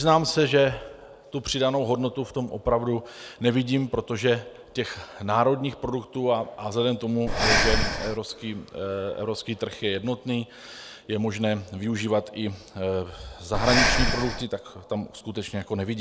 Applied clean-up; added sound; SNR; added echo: none; Breathing; 0 dB; none.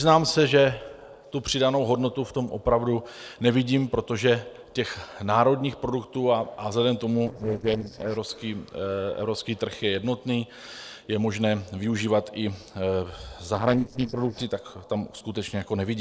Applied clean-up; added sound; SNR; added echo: neural separator model SepFormer DNS4.